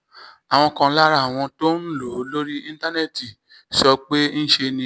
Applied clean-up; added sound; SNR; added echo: none; none; none; none.